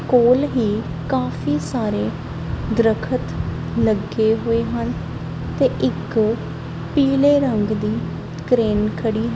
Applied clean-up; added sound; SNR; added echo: none; Guitar; 9 dB; none.